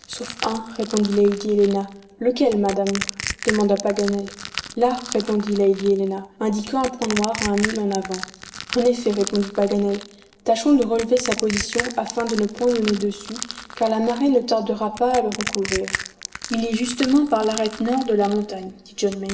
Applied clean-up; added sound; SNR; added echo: none; Crushing; 11 dB; reverberation time 0.8 s.